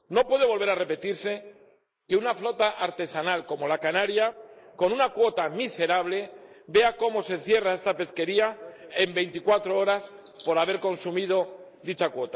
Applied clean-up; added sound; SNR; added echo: neural mask model Resemble Enhance denoiser.